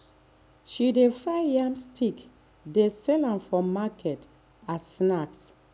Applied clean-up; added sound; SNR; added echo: none; none; none; none.